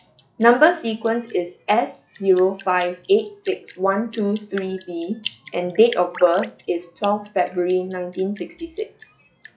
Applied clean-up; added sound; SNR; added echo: classical method log-MMSE.